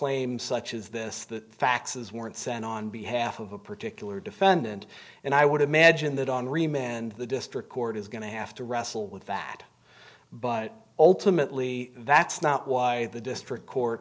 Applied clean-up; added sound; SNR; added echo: none; none; none; none.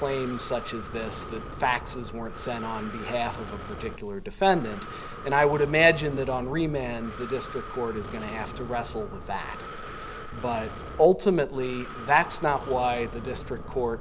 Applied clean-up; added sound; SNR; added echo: none; Breathing; 10 dB; none.